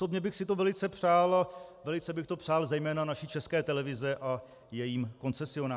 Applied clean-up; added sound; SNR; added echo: none; none; none; none.